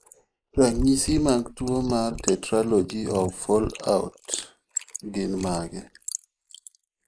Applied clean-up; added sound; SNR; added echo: neural mask model Resemble Enhance denoiser.